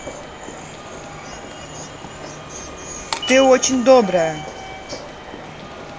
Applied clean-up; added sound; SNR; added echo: none; Walk, footsteps / Subway, metro, underground; 11 dB; none.